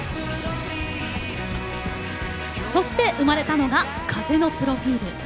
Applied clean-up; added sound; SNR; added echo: none; Typing; 18 dB; none.